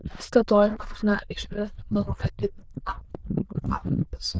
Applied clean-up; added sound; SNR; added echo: neural diffusion model UNIVERSE++.